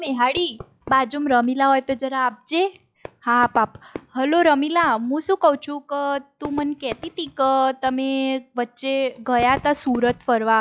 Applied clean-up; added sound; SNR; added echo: classical method log-MMSE.